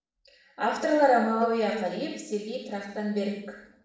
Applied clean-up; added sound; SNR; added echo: neural separator model SepFormer DNS4.